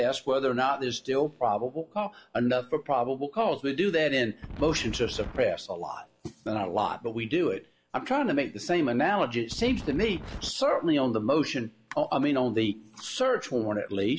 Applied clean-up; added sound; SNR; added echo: none; Wind; 10 dB; none.